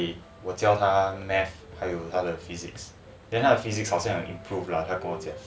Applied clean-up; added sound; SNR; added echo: none; none; none; none.